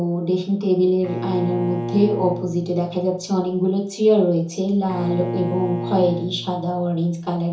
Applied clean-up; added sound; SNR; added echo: none; Bowed string instrument; 8 dB; reverberation time 0.6 s.